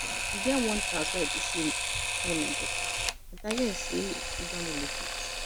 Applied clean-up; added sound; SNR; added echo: none; Camera; -2 dB; none.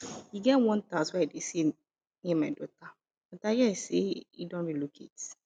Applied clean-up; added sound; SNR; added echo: none; none; none; none.